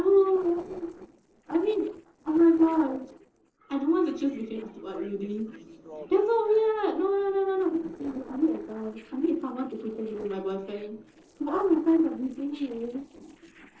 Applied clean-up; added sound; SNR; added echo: neural separator model SepFormer DNS4.